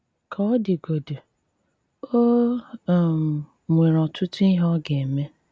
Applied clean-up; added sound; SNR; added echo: none; none; none; none.